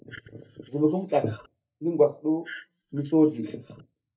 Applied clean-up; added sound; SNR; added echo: neural mask model DeepFilterNet 3.